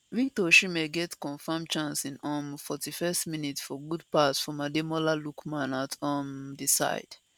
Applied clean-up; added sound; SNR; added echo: none; none; none; none.